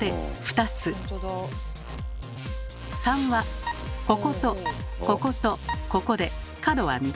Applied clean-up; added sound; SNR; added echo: none; none; none; none.